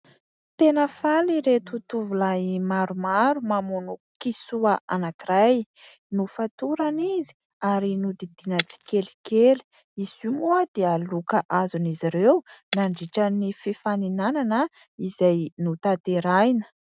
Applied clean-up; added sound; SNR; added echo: neural mask model RNNoise.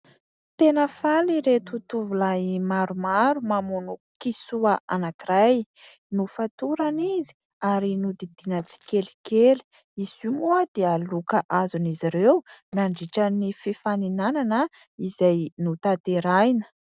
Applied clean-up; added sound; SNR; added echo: neural separator model SepFormer DNS4.